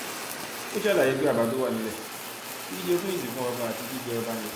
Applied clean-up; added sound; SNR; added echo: none; Fire; 8 dB; none.